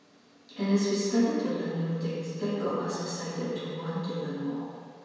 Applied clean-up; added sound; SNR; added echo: none; Bowed string instrument; 17 dB; reverberation time 1.9 s.